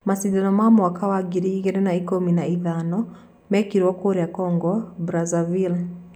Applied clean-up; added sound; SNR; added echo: none; none; none; none.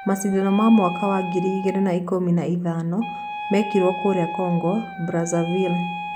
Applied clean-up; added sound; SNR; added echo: none; Wind instrument, woodwind instrument; 10 dB; none.